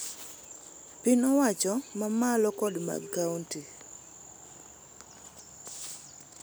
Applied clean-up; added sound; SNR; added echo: none; Telephone; 13 dB; none.